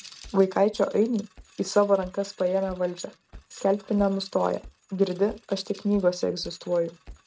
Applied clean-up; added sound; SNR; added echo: neural mask model RNNoise.